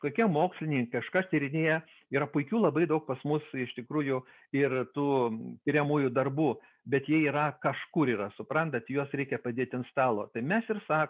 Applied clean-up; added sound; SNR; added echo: none; none; none; none.